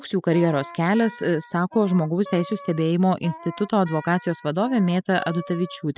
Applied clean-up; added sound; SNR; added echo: classical method spectral subtraction.